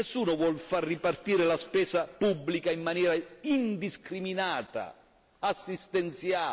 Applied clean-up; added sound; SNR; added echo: none; none; none; none.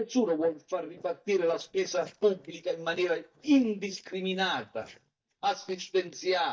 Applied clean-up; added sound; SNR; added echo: neural mask model DeepFilterNet 3.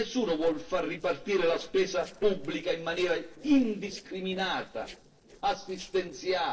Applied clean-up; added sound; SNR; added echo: neural separator model SepFormer DNS4.